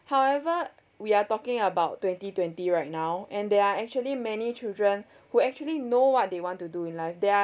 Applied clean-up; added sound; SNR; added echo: none; none; none; none.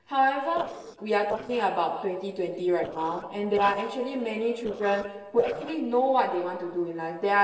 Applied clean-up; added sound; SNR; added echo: neural separator model SepFormer DNS4.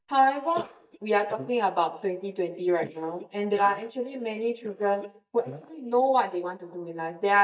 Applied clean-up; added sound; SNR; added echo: neural mask model DeepFilterNet 3.